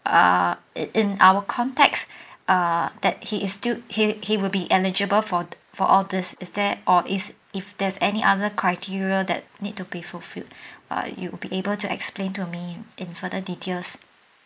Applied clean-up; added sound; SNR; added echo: neural mask model Resemble Enhance denoiser.